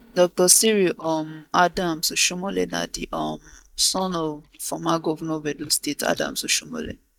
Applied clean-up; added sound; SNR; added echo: neural mask model DeepFilterNet 3.